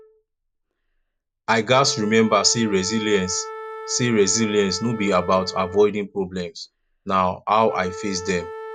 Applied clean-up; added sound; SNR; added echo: none; Wind instrument, woodwind instrument; 14 dB; none.